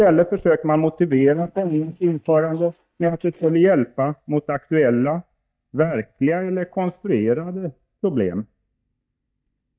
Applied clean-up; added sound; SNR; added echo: neural mask model DeepFilterNet 3.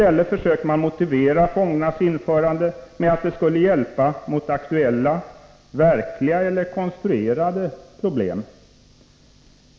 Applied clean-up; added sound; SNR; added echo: none; none; none; none.